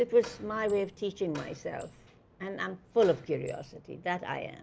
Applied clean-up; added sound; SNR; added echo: none; Door; 18 dB; none.